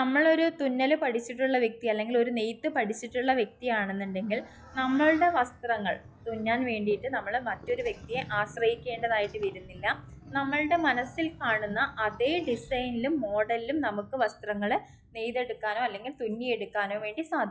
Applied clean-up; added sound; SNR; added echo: classical method log-MMSE.